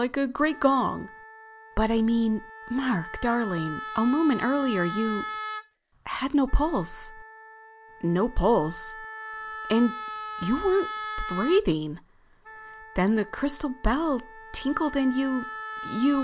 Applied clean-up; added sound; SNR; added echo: none; Wind instrument, woodwind instrument; 12 dB; none.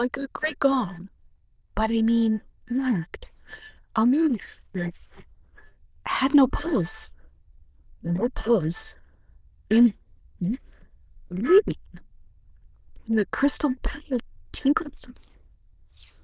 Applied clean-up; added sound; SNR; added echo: neural diffusion model UNIVERSE++.